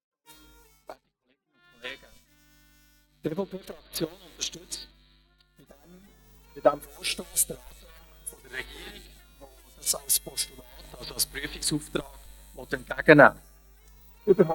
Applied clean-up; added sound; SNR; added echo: neural mask model DeepFilterNet 3.